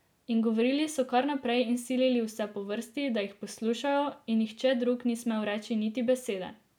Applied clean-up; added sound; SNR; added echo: none; none; none; none.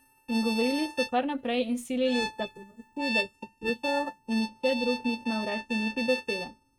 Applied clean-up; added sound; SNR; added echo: neural mask model RNNoise.